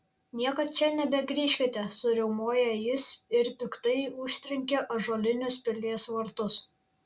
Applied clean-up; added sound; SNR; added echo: none; none; none; none.